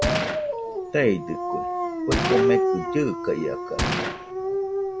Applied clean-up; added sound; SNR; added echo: none; Gunshot, gunfire + Dog; -3 dB; none.